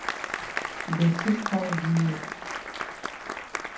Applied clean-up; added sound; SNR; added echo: none; Applause; 5 dB; reverberation time 0.6 s.